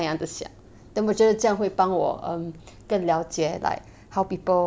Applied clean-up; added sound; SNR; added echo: none; none; none; none.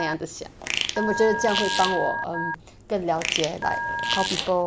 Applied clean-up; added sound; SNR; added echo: none; Fart + Telephone; 2 dB; none.